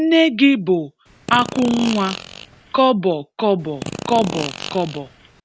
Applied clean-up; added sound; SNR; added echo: none; Fart; 11 dB; none.